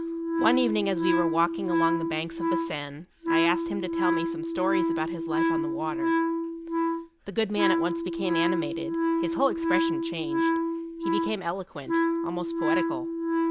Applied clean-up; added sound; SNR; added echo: none; Wind instrument, woodwind instrument; -4 dB; none.